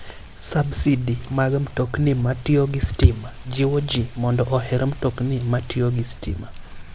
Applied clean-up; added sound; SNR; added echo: none; Rain; 14 dB; none.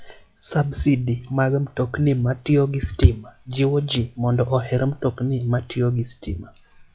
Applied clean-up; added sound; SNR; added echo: classical method log-MMSE.